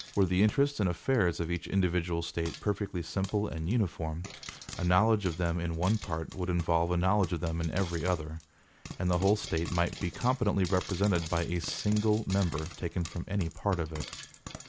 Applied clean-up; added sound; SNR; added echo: none; Frying (food); 16 dB; none.